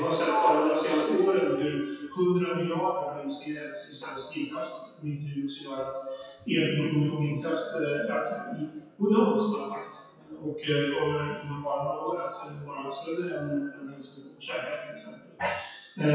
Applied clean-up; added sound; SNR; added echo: classical method WPE with log-MMSE.